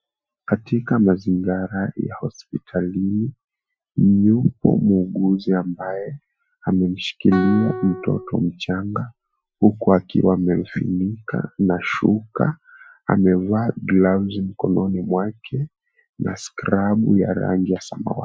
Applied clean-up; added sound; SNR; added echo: classical method Wiener filter.